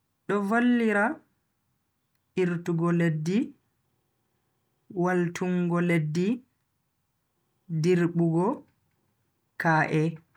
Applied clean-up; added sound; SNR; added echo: none; none; none; none.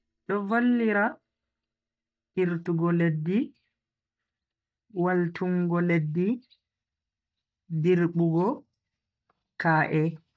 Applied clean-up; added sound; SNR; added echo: neural mask model DeepFilterNet 3.